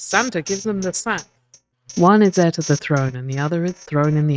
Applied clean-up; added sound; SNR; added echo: neural mask model RNNoise.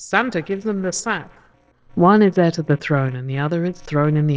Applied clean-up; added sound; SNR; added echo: neural separator model SepFormer DNS4.